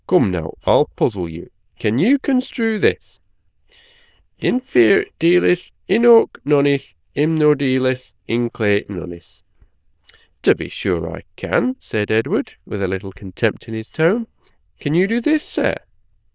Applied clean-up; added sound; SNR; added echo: neural diffusion model UNIVERSE++.